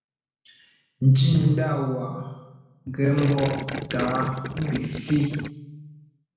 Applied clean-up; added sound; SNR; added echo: none; Gurgling; 8 dB; reverberation time 1.0 s.